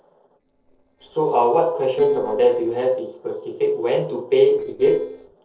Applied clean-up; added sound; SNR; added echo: neural separator model SepFormer DNS4.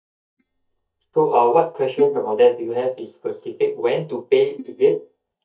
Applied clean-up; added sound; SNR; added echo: neural mask model DeepFilterNet 3.